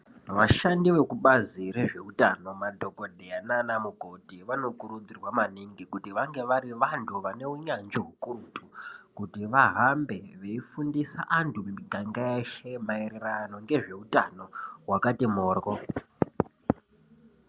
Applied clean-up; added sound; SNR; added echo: none; none; none; none.